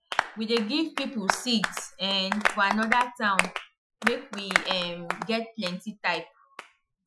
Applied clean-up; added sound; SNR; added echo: classical method Wiener filter.